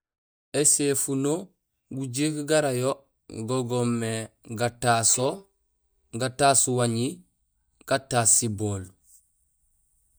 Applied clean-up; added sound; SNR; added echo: neural mask model DeepFilterNet 3.